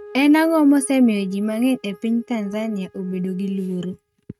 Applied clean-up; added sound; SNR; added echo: neural mask model RNNoise.